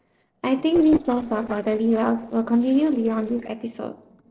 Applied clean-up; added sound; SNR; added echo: neural separator model SepFormer DNS4.